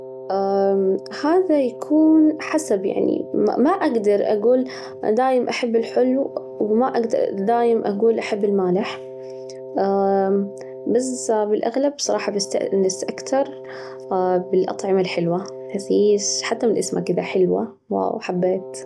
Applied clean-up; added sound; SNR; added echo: none; Wind instrument, woodwind instrument; 15 dB; none.